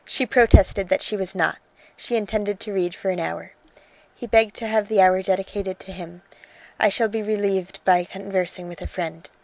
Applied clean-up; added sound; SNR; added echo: none; none; none; none.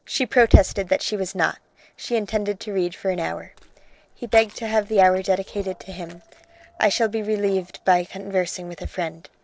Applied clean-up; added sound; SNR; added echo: neural separator model SepFormer DNS4.